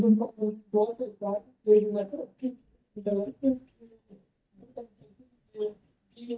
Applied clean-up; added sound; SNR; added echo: neural mask model DeepFilterNet 3.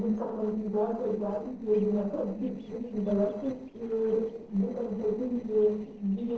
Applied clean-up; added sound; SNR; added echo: neural separator model SepFormer DNS4.